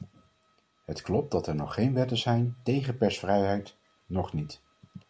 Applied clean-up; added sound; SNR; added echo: none; none; none; none.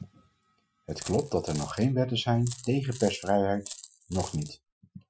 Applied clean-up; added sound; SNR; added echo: classical method Wiener filter.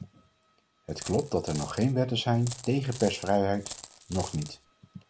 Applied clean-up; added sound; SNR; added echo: none; Coin (dropping); 14 dB; none.